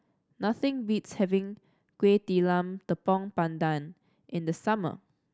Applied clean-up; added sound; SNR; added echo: none; none; none; none.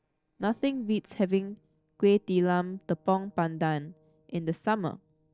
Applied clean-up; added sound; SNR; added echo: neural separator model SepFormer DNS4.